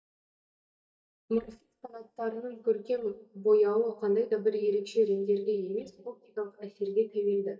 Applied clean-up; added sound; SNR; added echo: neural mask model DeepFilterNet 3.